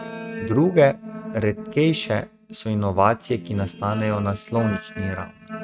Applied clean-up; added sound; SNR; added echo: neural mask model RNNoise.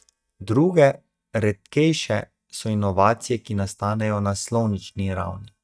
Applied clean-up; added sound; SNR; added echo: neural mask model DeepFilterNet 3.